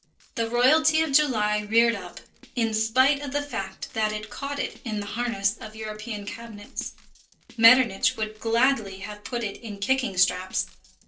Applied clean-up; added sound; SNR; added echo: neural separator model SepFormer DNS4.